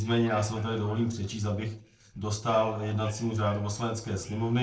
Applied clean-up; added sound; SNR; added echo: neural separator model SepFormer DNS4.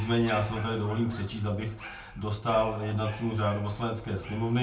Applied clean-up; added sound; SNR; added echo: none; Dog; 17 dB; reverberation time 0.3 s.